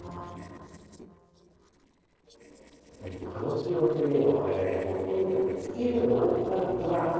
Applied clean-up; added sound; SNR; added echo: neural separator model SepFormer DNS4.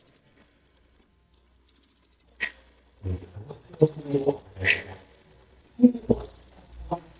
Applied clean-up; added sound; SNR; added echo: neural mask model DeepFilterNet 3.